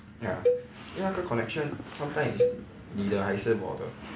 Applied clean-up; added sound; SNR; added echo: none; Cowbell; 2 dB; none.